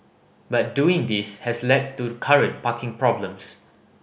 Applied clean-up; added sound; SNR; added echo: none; none; none; none.